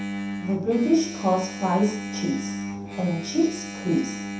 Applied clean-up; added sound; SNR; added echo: none; Engine; 7 dB; reverberation time 0.7 s.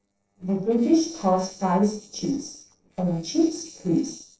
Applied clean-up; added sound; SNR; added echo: neural separator model SepFormer DNS4.